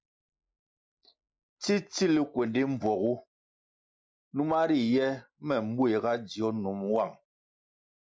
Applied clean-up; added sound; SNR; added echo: neural mask model Resemble Enhance denoiser.